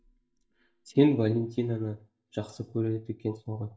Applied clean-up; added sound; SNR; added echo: neural mask model DeepFilterNet 3.